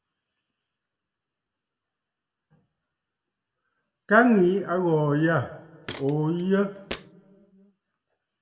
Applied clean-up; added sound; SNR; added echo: none; Walk, footsteps; 15 dB; reverberation time 1.2 s.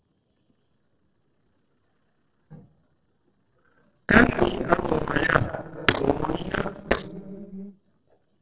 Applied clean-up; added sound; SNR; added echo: neural separator model SepFormer DNS4.